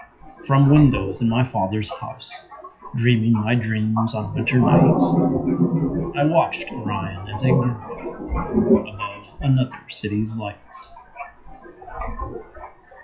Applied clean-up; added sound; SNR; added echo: classical method WPE with log-MMSE.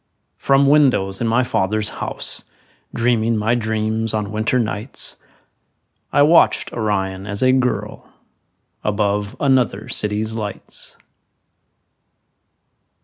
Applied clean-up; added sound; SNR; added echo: none; none; none; none.